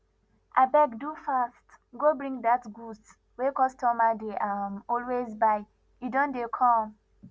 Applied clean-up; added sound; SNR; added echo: none; none; none; none.